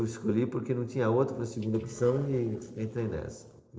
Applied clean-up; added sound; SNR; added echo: neural separator model SepFormer DNS4.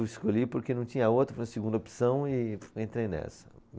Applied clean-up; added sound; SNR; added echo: none; none; none; none.